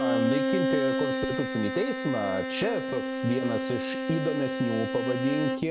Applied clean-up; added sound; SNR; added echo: none; Bowed string instrument; 0 dB; none.